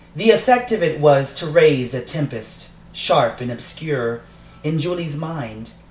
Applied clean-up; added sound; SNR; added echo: none; none; none; none.